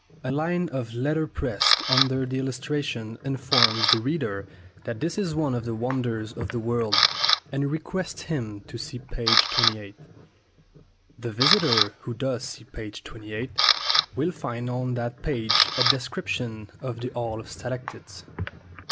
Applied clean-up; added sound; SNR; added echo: none; Camera; 0 dB; none.